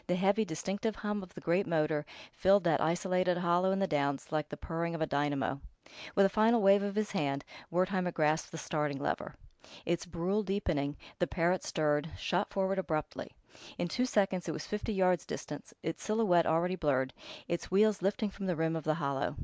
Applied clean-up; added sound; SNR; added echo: none; none; none; none.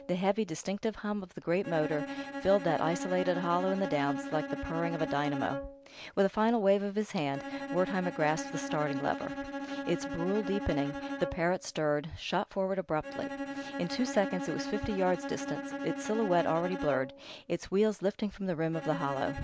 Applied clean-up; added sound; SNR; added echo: none; Bowed string instrument; 8 dB; none.